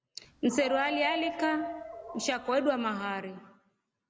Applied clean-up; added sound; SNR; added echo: none; Dog; 8 dB; none.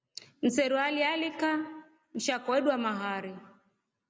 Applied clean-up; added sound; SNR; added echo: none; none; none; none.